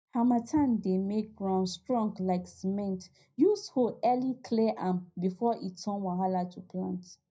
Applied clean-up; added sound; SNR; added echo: none; none; none; reverberation time 0.4 s.